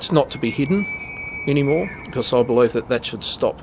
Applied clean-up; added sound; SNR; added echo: none; Animal; 14 dB; none.